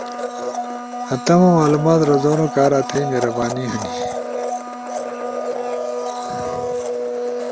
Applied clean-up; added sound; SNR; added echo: none; Domestic sounds, home sounds; 5 dB; none.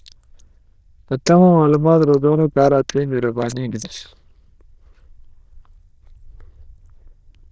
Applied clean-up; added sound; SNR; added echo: neural diffusion model UNIVERSE++.